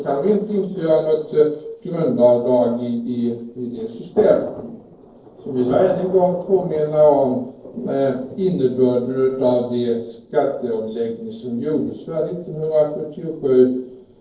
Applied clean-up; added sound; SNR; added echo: neural separator model SepFormer DNS4.